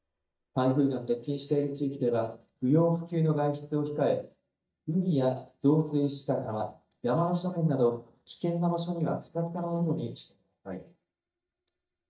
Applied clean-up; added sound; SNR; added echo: neural mask model DeepFilterNet 3.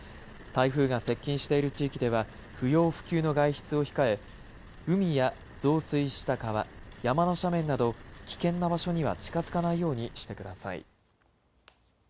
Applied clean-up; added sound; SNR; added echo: none; none; none; none.